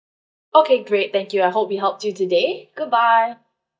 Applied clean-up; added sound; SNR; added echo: neural mask model DeepFilterNet 3.